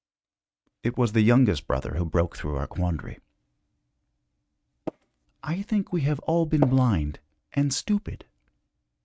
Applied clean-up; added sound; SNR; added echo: neural mask model RNNoise.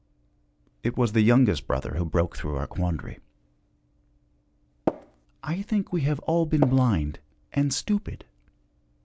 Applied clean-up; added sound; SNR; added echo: none; Tap; 3 dB; none.